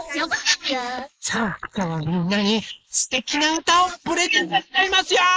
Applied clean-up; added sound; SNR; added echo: neural mask model Resemble Enhance denoiser.